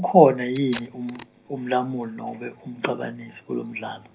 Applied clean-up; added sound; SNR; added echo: none; Packing tape, duct tape; 18 dB; reverberation time 0.5 s.